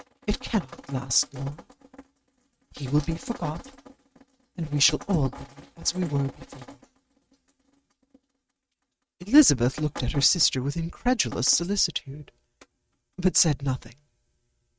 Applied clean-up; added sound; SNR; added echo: neural mask model RNNoise.